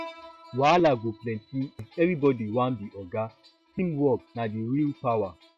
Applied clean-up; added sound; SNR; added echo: classical method log-MMSE.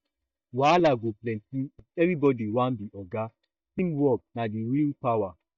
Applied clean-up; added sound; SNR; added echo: neural mask model DeepFilterNet 3.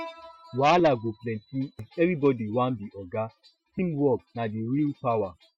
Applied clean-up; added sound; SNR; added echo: classical method Wiener filter.